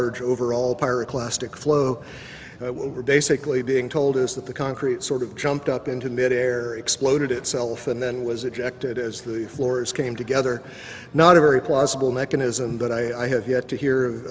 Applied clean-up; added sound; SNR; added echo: none; none; none; none.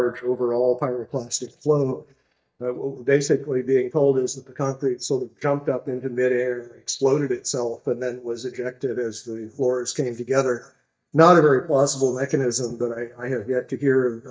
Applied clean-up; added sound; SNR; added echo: neural mask model DeepFilterNet 3.